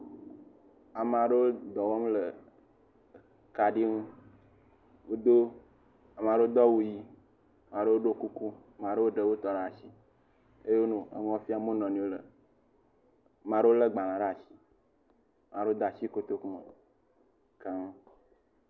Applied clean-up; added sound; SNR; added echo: none; none; none; none.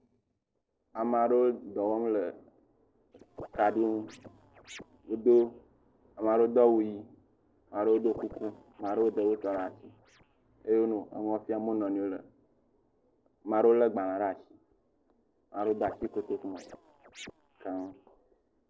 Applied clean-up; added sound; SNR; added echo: neural separator model SepFormer DNS4.